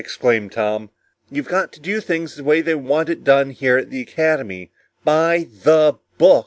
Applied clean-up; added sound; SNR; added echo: none; none; none; none.